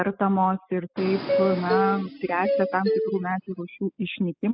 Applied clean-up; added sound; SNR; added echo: classical method spectral subtraction.